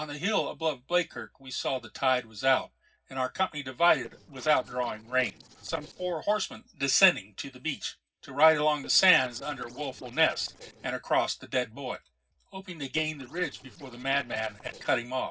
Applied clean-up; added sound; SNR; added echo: neural separator model SepFormer DNS4.